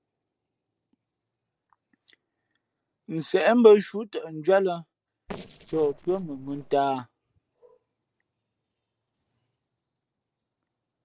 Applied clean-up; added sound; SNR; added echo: neural separator model SepFormer DNS4.